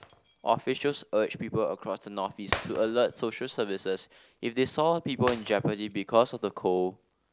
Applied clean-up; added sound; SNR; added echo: none; Shatter; 14 dB; none.